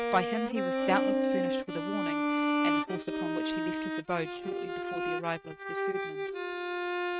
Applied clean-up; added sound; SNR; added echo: neural mask model RNNoise.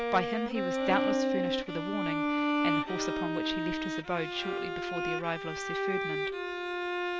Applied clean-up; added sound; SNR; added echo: none; Bowed string instrument; -4 dB; none.